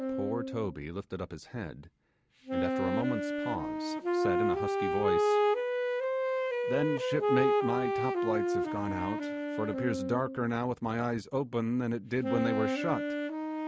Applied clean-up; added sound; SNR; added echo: none; Wind instrument, woodwind instrument; -3 dB; none.